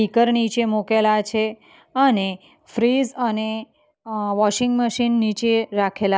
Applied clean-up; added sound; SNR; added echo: none; none; none; none.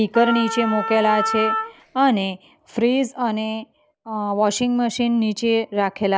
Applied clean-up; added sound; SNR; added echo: none; Wind instrument, woodwind instrument; 5 dB; none.